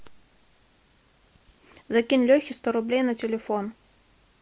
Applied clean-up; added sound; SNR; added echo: none; none; none; none.